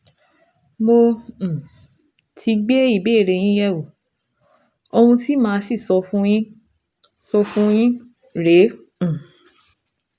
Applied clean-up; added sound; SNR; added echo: none; none; none; none.